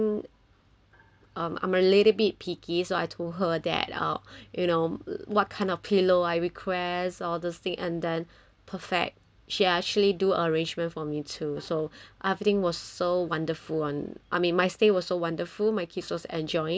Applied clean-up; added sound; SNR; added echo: none; none; none; none.